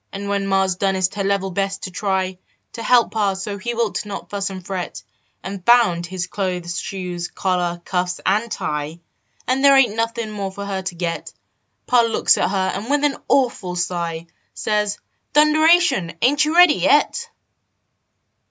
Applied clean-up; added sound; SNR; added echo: none; none; none; none.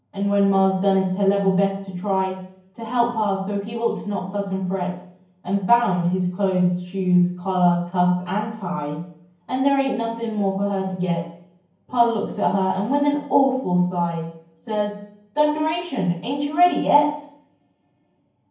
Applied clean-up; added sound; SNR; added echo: none; none; none; reverberation time 0.9 s.